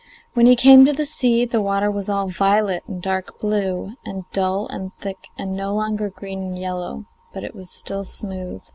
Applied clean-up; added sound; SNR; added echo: none; none; none; none.